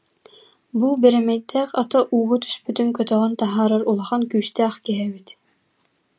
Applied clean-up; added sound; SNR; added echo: none; none; none; none.